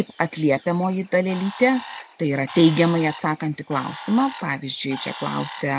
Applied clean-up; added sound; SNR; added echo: none; Bird; 16 dB; none.